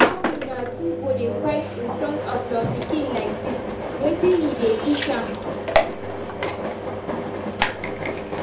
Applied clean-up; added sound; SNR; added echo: none; Engine; -1 dB; reverberation time 0.5 s.